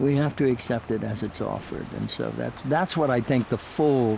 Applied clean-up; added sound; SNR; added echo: none; Crow; 18 dB; none.